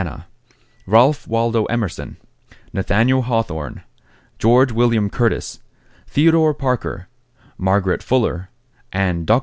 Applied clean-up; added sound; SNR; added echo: none; none; none; none.